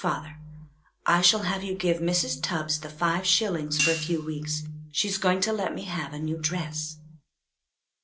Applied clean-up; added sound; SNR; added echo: none; Hi-hat; 5 dB; reverberation time 0.2 s.